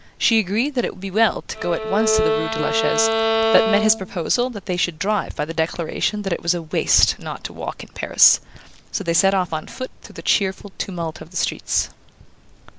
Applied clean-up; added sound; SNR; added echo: none; Bowed string instrument; 0 dB; none.